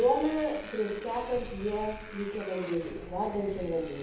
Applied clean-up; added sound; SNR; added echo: none; Motorcycle; 13 dB; reverberation time 0.7 s.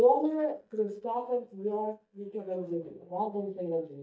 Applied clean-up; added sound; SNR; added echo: neural mask model DeepFilterNet 3.